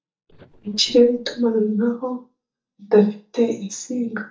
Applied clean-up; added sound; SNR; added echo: neural mask model DeepFilterNet 3.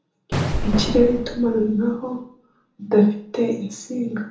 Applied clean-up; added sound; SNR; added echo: none; Explosion; 6 dB; reverberation time 1.0 s.